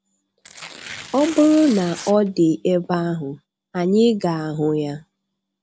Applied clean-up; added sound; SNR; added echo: none; Tearing; 15 dB; none.